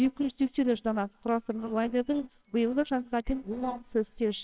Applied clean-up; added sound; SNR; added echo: neural separator model SepFormer WHAMR!.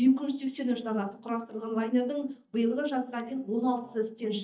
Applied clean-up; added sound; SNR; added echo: neural mask model DeepFilterNet 3.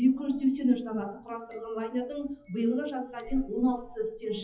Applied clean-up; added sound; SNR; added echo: classical method WPE with log-MMSE.